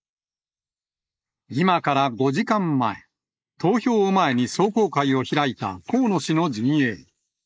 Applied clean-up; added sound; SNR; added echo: neural mask model Resemble Enhance denoiser.